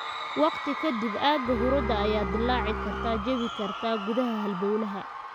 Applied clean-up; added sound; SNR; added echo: none; Crowd / Cheering + Bowed string instrument; 4 dB; none.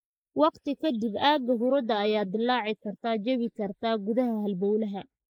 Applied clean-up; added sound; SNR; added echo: neural mask model Resemble Enhance denoiser.